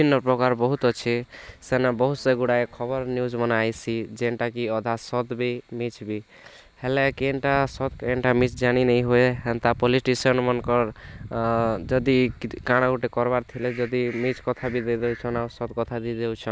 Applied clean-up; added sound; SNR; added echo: none; none; none; none.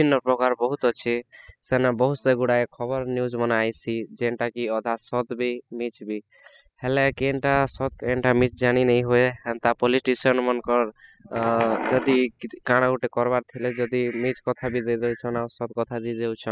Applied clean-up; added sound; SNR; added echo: classical method spectral subtraction.